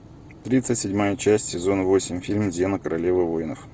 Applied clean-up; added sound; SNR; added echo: none; none; none; none.